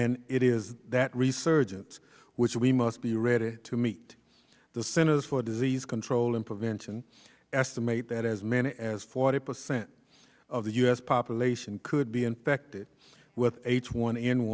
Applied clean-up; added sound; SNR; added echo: none; none; none; none.